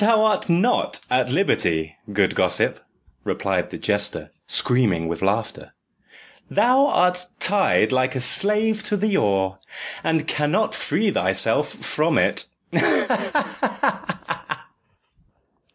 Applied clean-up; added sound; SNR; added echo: none; none; none; none.